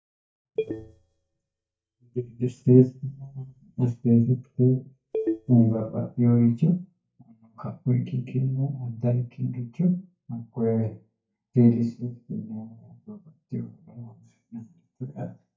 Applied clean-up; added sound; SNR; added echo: neural mask model DeepFilterNet 3.